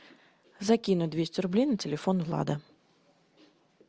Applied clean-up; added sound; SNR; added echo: none; none; none; none.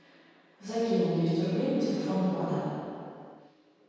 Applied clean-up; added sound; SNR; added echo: none; none; none; reverberation time 2.2 s.